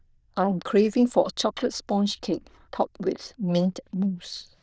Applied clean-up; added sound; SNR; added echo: neural diffusion model UNIVERSE++.